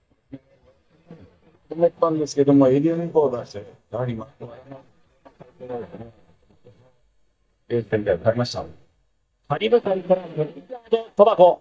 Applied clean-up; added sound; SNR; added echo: neural mask model DeepFilterNet 3.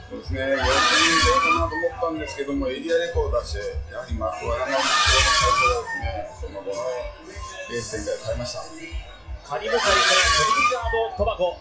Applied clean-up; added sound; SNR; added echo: classical method WPE with log-MMSE.